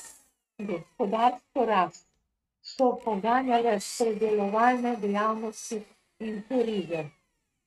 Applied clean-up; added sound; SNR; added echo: neural mask model RNNoise.